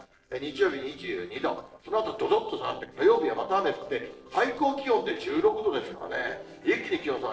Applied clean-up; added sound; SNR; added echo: neural separator model SepFormer DNS4.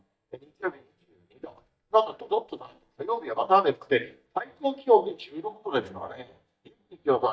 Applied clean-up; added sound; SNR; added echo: neural mask model DeepFilterNet 3.